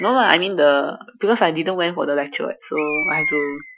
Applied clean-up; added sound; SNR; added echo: classical method Wiener filter.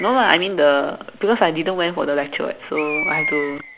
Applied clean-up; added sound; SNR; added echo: none; Bird; 10 dB; none.